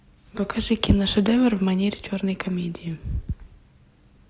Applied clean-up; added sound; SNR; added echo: none; none; none; none.